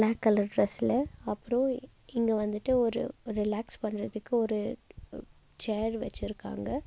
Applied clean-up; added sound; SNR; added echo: none; none; none; none.